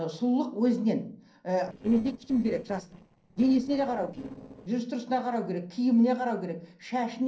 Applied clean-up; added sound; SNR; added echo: neural separator model SepFormer DNS4.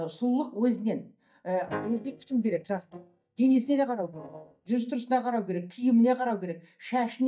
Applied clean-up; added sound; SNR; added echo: neural mask model DeepFilterNet 3.